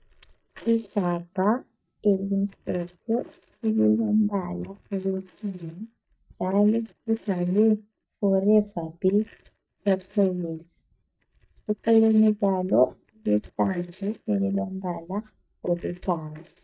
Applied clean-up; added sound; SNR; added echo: neural mask model DeepFilterNet 3.